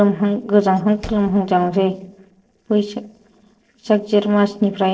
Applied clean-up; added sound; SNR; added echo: neural separator model SepFormer DNS4.